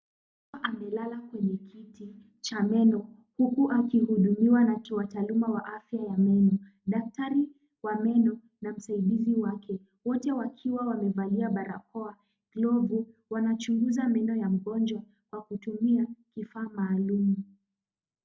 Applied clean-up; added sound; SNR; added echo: none; none; none; none.